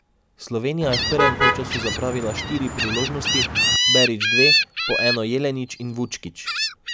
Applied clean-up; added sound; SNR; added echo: none; Gull, seagull + Motor vehicle (road); -3 dB; none.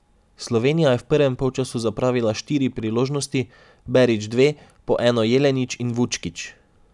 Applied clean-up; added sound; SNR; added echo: none; none; none; none.